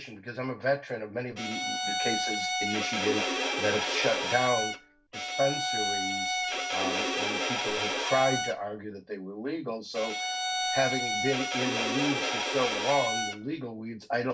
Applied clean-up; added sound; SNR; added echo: none; Bowed string instrument; -1 dB; reverberation time 0.2 s.